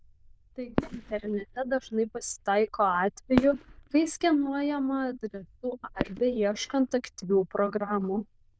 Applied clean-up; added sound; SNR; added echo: neural diffusion model UNIVERSE++.